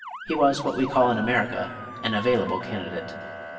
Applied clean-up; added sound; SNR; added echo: none; Motor vehicle (road) / Siren; 12 dB; reverberation time 2.5 s.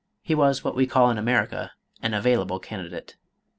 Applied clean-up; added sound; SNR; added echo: none; none; none; none.